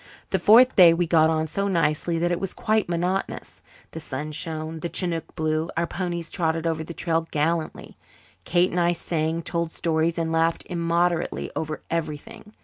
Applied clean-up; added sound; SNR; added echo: none; none; none; none.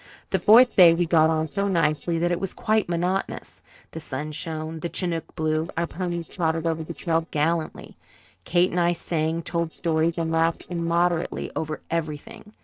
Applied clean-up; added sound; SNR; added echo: neural separator model SepFormer DNS4.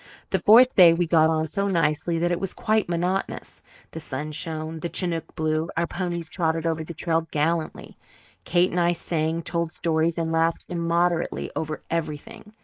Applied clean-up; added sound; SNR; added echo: neural mask model Resemble Enhance denoiser.